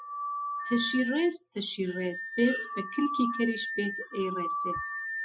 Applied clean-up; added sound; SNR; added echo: classical method spectral subtraction.